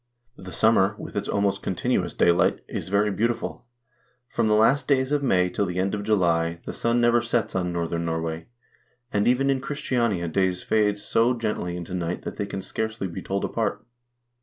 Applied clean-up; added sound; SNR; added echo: none; none; none; none.